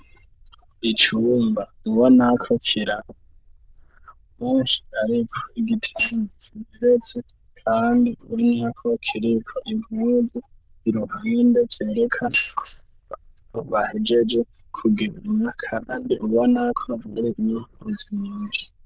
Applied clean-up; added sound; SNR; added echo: neural diffusion model UNIVERSE++.